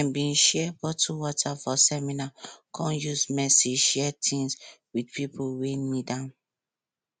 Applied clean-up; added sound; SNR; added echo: none; none; none; none.